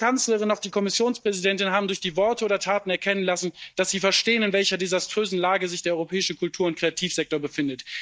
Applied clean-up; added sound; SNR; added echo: neural mask model DeepFilterNet 3.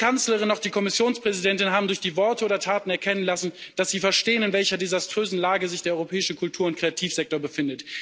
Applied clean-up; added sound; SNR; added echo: none; none; none; none.